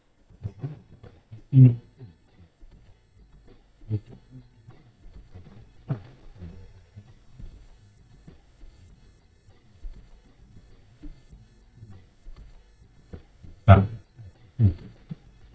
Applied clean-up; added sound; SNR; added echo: neural mask model DeepFilterNet 3.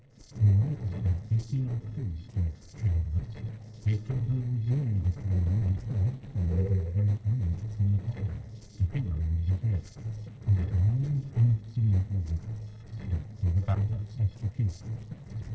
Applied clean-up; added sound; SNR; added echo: neural separator model SepFormer DNS4.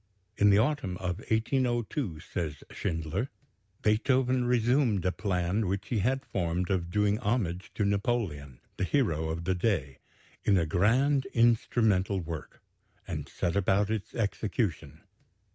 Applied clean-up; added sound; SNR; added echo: none; none; none; none.